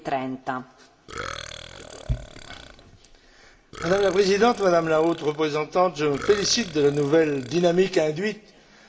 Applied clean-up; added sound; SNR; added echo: none; Burping, eructation; 15 dB; reverberation time 0.4 s.